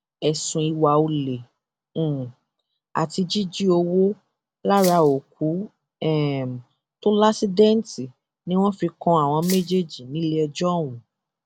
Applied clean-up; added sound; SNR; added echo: none; Rattle (instrument); 13 dB; none.